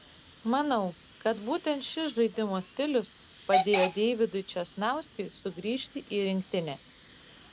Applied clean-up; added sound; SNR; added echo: none; Hiss / Alarm / Train; 7 dB; none.